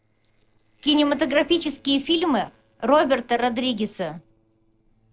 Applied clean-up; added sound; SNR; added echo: neural separator model SepFormer DNS4.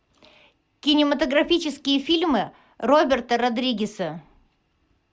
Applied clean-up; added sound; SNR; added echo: none; none; none; none.